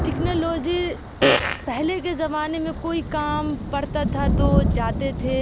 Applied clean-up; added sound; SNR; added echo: none; Fart + Thunder; -2 dB; none.